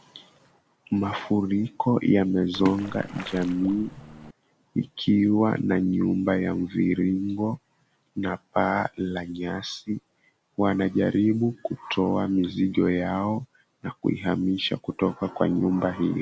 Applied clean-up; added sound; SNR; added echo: none; Splash, splatter; 13 dB; none.